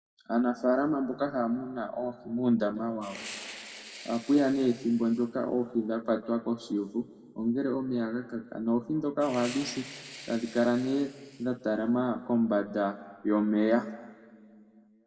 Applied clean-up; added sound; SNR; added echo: none; Fire; 17 dB; reverberation time 1.2 s.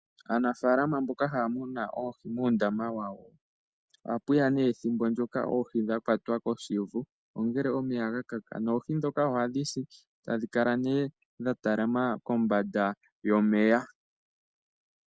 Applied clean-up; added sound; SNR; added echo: none; none; none; none.